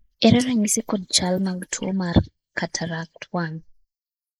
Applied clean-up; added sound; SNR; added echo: neural mask model Resemble Enhance denoiser.